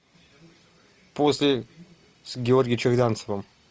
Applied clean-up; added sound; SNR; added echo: none; none; none; none.